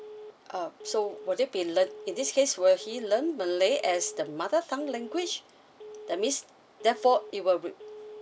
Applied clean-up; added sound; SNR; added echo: none; Telephone; 18 dB; none.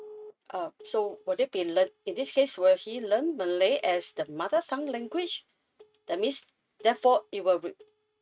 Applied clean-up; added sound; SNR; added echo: neural mask model RNNoise.